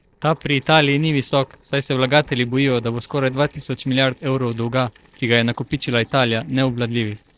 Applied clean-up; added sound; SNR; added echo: neural separator model SepFormer DNS4.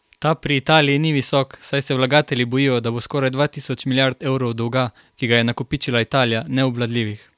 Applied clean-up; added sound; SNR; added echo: none; none; none; none.